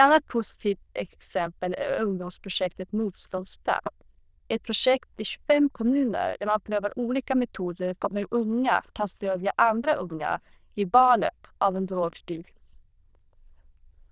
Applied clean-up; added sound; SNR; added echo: neural diffusion model UNIVERSE++.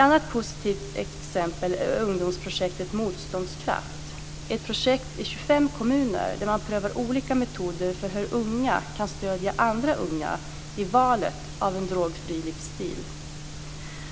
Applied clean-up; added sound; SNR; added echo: none; none; none; none.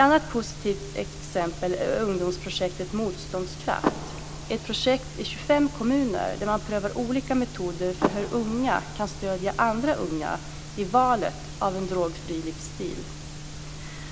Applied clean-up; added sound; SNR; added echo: none; Car; 11 dB; none.